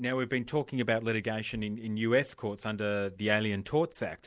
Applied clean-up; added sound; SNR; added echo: none; none; none; none.